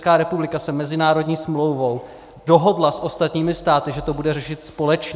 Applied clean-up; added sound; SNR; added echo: none; none; none; none.